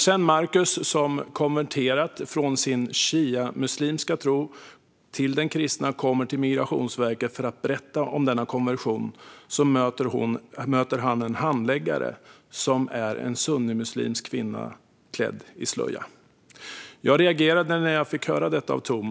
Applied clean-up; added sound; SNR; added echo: none; none; none; none.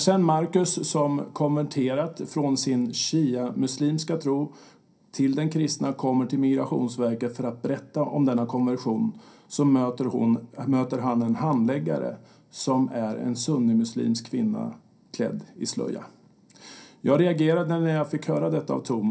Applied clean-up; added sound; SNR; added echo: none; none; none; reverberation time 0.3 s.